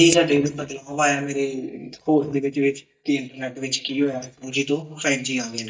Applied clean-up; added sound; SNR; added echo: neural mask model DeepFilterNet 3.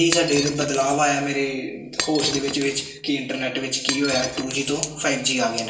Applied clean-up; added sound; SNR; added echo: none; Shatter; 9 dB; reverberation time 0.2 s.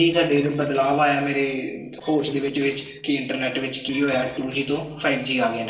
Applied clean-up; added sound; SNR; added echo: neural separator model SepFormer DNS4.